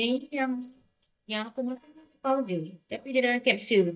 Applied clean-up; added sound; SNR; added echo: neural mask model DeepFilterNet 3.